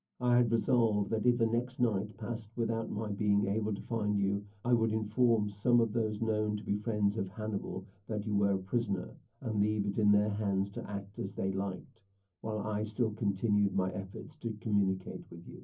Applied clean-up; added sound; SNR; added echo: none; none; none; reverberation time 0.3 s.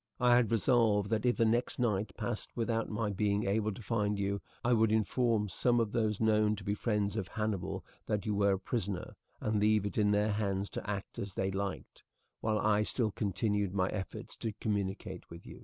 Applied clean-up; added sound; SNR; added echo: none; none; none; none.